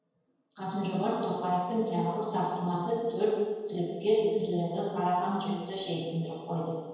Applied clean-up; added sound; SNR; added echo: none; Brass instrument; 15 dB; reverberation time 1.2 s.